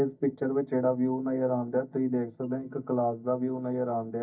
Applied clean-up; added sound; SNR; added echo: neural mask model DeepFilterNet 3.